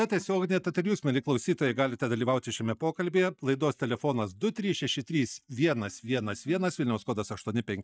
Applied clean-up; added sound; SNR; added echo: neural mask model DeepFilterNet 3.